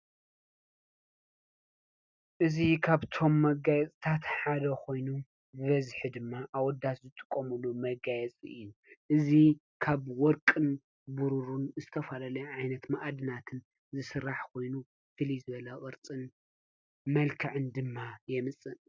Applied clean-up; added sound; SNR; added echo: none; none; none; none.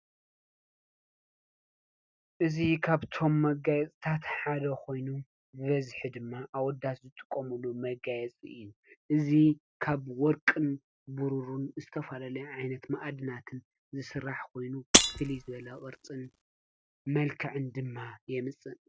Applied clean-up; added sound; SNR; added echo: none; Shatter; -4 dB; none.